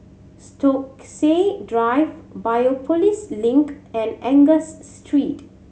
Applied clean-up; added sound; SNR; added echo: none; none; none; none.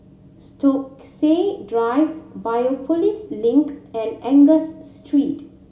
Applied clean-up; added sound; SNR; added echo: none; none; none; reverberation time 2.0 s.